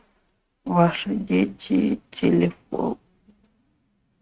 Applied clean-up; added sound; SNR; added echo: neural mask model RNNoise.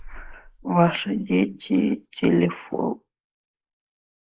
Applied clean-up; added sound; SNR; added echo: neural mask model Resemble Enhance denoiser.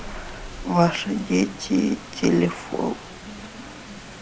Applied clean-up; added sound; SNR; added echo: none; Rain; 15 dB; none.